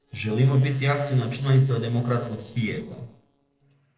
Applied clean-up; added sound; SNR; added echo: neural separator model SepFormer DNS4.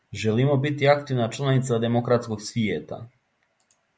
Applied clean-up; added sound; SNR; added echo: none; none; none; none.